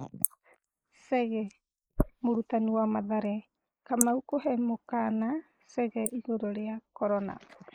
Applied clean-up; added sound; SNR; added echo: neural mask model Resemble Enhance denoiser.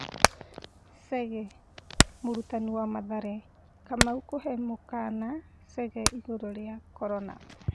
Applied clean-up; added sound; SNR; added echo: none; Hammer; -2 dB; none.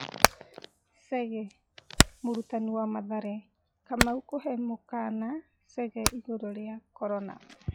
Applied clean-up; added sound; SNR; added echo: classical method log-MMSE.